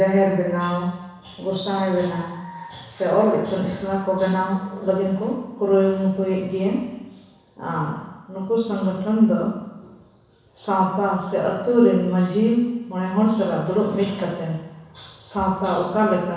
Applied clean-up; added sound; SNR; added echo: none; none; none; reverberation time 1.1 s.